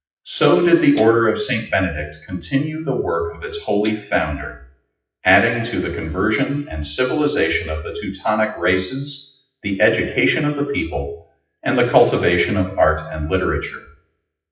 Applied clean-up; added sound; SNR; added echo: classical method WPE with log-MMSE.